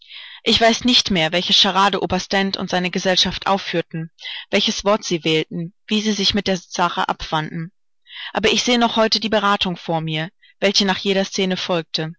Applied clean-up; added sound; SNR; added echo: none; none; none; none.